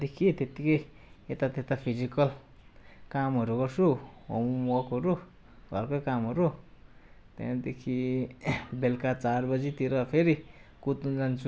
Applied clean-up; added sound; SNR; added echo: none; none; none; none.